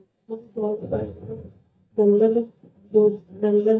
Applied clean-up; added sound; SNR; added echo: neural mask model DeepFilterNet 3.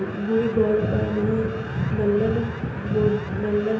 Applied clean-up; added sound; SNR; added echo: none; Siren; 19 dB; reverberation time 0.8 s.